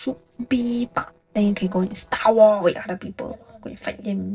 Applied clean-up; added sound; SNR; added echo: neural separator model SepFormer DNS4.